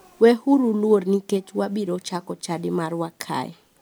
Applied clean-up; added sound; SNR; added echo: none; none; none; none.